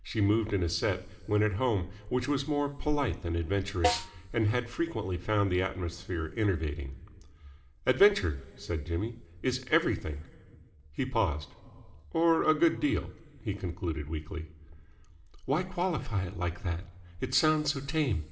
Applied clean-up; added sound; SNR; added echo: none; Snare drum; 5 dB; reverberation time 2.7 s.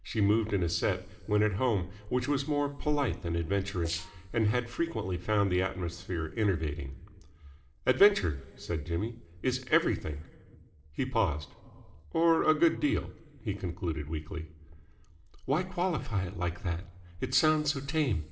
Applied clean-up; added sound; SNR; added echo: neural separator model SepFormer DNS4.